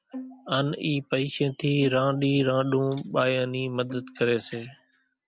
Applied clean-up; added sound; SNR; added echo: none; Bowed string instrument; 18 dB; none.